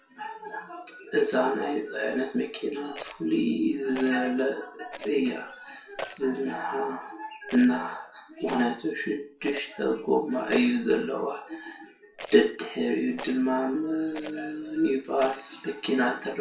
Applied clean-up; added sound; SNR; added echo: none; Rattle; 16 dB; reverberation time 0.4 s.